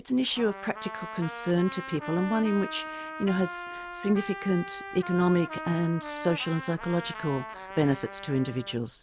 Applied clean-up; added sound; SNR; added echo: none; Trumpet; 11 dB; none.